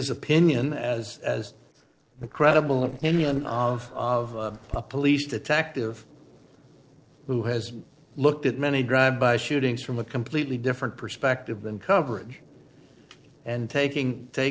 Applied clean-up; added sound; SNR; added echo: neural separator model SepFormer DNS4.